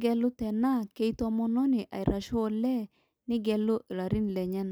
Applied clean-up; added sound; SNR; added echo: none; none; none; none.